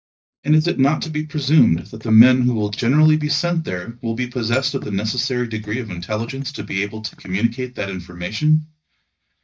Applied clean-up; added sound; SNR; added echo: neural mask model DeepFilterNet 3.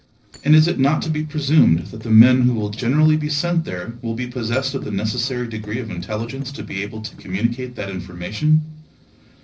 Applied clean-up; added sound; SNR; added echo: neural separator model SepFormer DNS4.